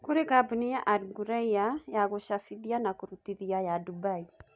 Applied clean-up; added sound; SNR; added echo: none; none; none; none.